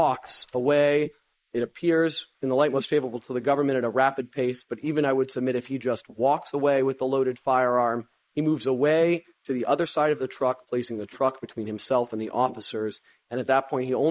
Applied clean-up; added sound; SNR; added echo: neural mask model Resemble Enhance denoiser.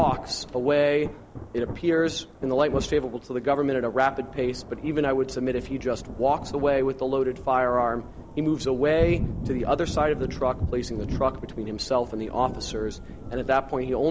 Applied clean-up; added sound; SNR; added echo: none; Thunder / Rain; 10 dB; none.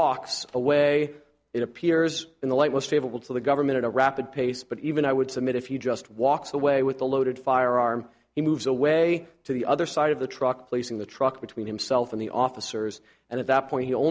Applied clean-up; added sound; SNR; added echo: none; none; none; none.